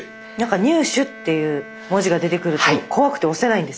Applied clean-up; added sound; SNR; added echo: none; Bowed string instrument; 19 dB; none.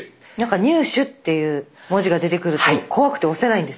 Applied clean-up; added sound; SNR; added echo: none; none; none; none.